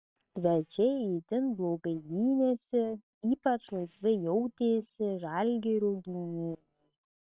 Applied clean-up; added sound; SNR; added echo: neural separator model SepFormer WHAM!.